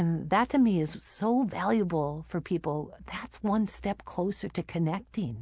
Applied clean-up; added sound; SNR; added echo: none; none; none; none.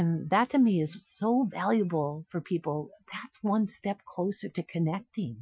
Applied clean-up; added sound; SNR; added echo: classical method Wiener filter.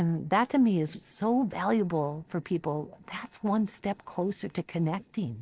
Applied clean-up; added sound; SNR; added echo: neural separator model SepFormer DNS4.